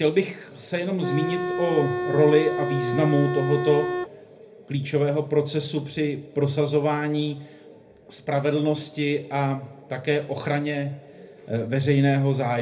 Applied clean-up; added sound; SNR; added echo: none; Organ; 2 dB; reverberation time 0.3 s.